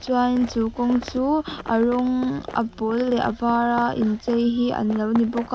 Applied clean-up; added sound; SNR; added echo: none; Run; 17 dB; none.